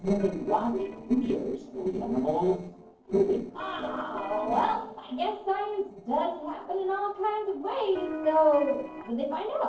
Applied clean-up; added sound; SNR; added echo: neural separator model SepFormer DNS4.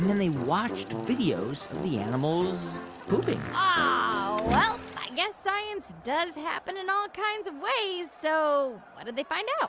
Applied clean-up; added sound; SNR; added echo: none; none; none; none.